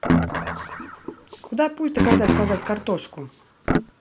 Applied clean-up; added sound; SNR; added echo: none; Guitar; -2 dB; none.